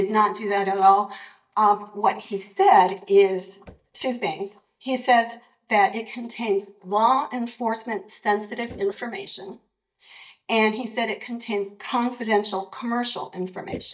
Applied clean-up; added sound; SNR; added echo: neural mask model DeepFilterNet 3.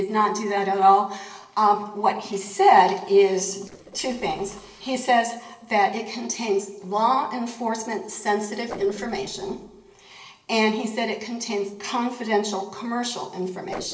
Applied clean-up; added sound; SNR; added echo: neural separator model SepFormer DNS4.